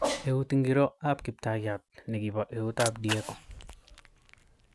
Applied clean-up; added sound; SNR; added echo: none; Cat; 9 dB; none.